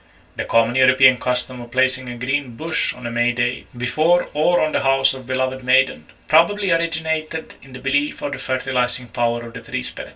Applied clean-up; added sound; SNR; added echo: none; none; none; reverberation time 0.1 s.